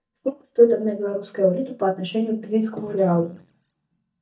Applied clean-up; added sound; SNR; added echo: neural mask model DeepFilterNet 3.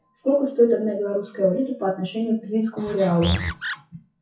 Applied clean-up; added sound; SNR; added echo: classical method WPE with log-MMSE.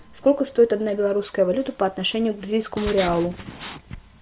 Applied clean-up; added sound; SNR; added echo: none; none; none; none.